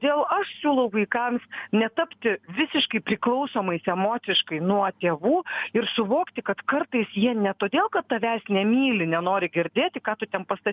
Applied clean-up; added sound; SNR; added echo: none; none; none; none.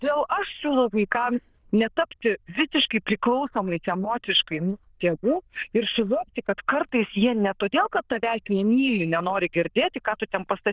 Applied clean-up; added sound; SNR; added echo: neural diffusion model UNIVERSE++.